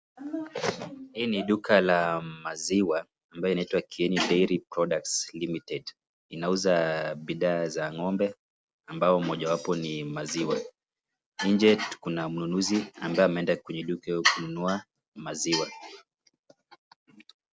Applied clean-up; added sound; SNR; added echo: none; none; none; none.